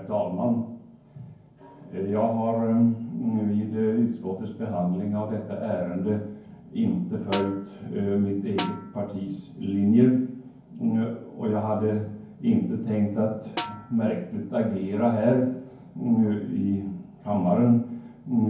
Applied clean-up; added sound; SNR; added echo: none; Snare drum; 12 dB; reverberation time 0.9 s.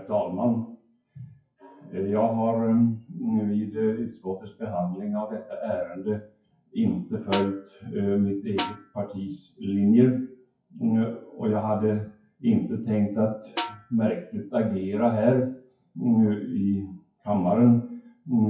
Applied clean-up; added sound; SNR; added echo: classical method WPE with log-MMSE.